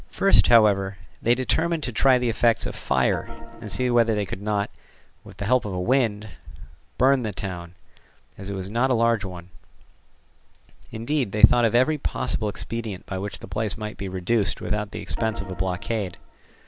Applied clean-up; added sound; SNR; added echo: none; Organ; 17 dB; none.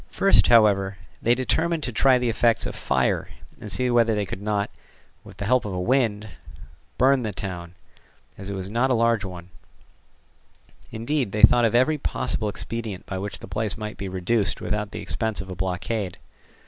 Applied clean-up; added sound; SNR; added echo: none; none; none; none.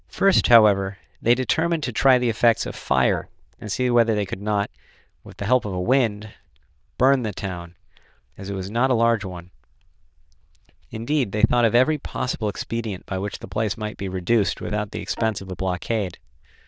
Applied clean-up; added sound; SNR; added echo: neural diffusion model UNIVERSE++.